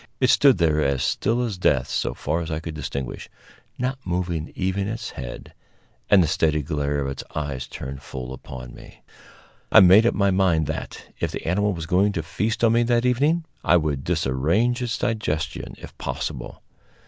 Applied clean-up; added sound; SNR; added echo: none; none; none; none.